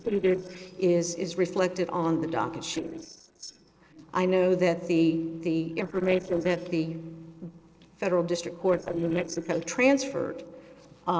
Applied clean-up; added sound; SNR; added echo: neural separator model SepFormer DNS4.